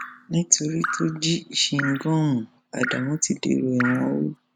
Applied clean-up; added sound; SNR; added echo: none; Drip; 10 dB; none.